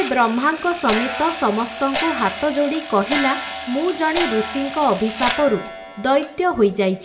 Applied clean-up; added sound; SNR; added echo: none; Clock; 8 dB; reverberation time 0.5 s.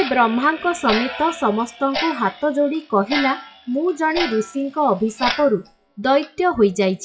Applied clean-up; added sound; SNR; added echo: classical method WPE with log-MMSE.